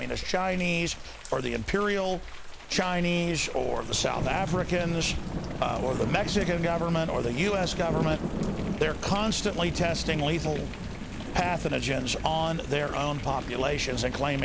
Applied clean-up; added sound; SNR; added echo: none; Thunder / Rain; 6 dB; none.